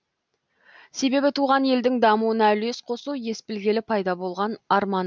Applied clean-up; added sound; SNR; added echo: none; none; none; none.